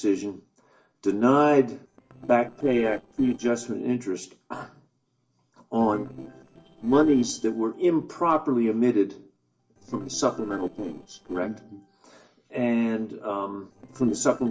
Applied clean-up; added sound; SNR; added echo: neural separator model SepFormer DNS4.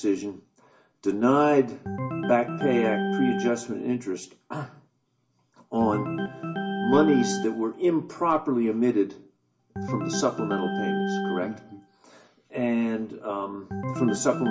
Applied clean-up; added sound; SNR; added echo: none; Organ; 6 dB; reverberation time 0.2 s.